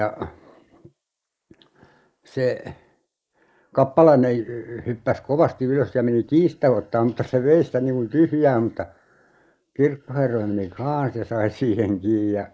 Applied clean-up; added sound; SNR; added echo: neural mask model Resemble Enhance denoiser.